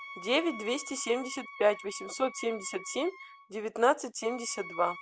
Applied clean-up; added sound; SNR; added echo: none; Wind instrument, woodwind instrument; 14 dB; none.